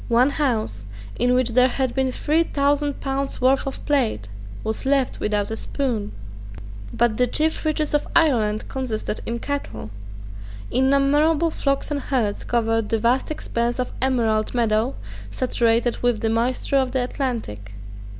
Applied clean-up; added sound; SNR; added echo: none; none; none; none.